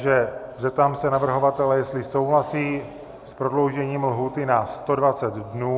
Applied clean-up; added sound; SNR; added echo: none; none; none; none.